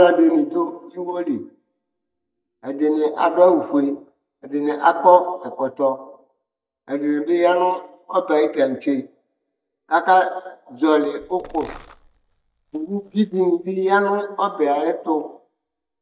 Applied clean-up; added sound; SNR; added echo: neural mask model DeepFilterNet 3.